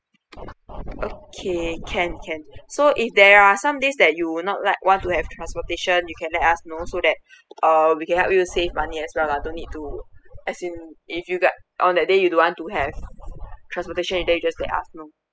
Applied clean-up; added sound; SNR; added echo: classical method spectral subtraction.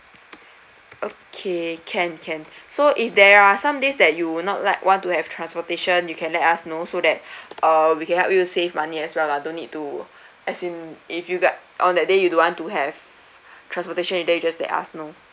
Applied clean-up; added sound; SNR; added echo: none; none; none; none.